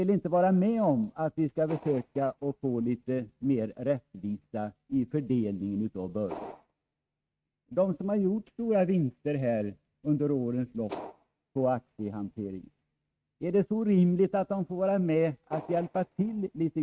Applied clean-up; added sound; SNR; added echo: neural mask model RNNoise.